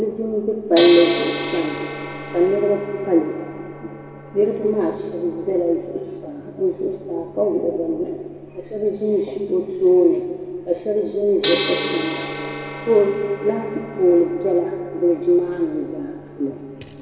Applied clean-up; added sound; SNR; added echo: none; Gong; 11 dB; reverberation time 1.9 s.